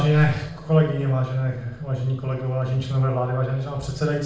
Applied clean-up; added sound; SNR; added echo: none; none; none; reverberation time 0.5 s.